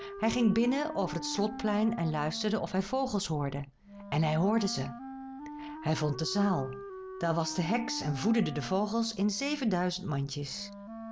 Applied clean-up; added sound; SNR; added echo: none; Wind instrument, woodwind instrument; 12 dB; none.